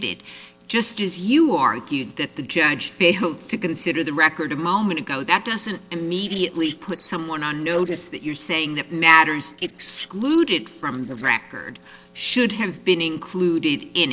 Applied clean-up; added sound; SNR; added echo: neural separator model SepFormer DNS4.